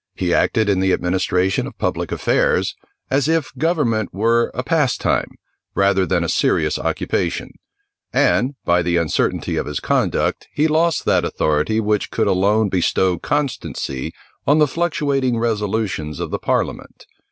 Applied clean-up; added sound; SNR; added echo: none; none; none; none.